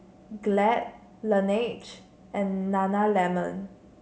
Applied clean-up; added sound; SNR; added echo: none; none; none; none.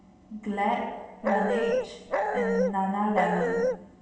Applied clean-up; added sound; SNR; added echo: none; Dog; -3 dB; reverberation time 1.1 s.